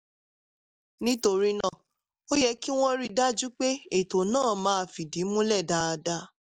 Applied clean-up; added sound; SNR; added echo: neural mask model DeepFilterNet 3.